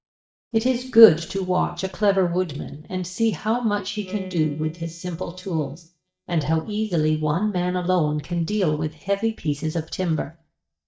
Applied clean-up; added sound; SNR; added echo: neural mask model DeepFilterNet 3.